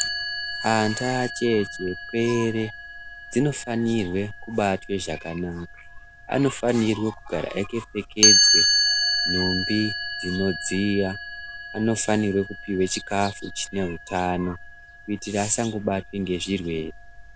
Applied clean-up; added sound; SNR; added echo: none; Chime; 2 dB; none.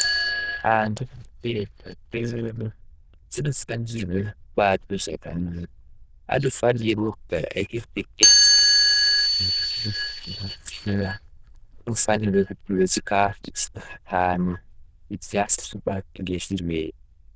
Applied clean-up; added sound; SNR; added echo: neural diffusion model UNIVERSE++.